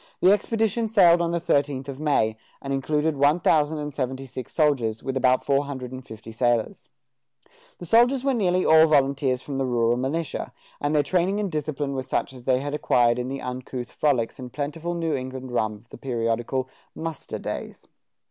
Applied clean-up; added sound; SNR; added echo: none; none; none; none.